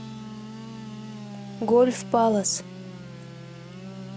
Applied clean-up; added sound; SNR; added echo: none; Sawing / Engine + Organ; 11 dB; none.